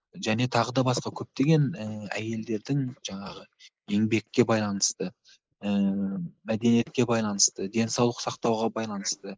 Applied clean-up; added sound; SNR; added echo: neural mask model Resemble Enhance denoiser.